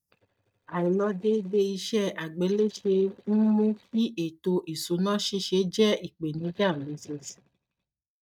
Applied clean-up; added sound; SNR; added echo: neural mask model DeepFilterNet 3.